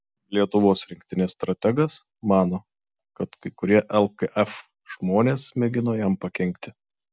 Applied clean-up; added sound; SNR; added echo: none; none; none; none.